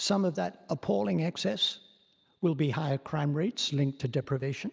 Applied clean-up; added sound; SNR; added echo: none; none; none; none.